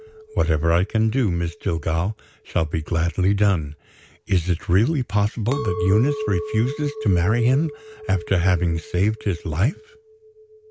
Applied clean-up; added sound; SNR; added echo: none; Chink, clink; 13 dB; none.